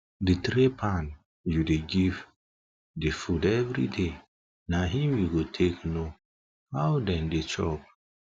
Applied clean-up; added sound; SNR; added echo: none; none; none; none.